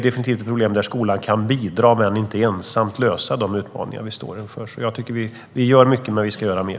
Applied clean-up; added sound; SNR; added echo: none; none; none; none.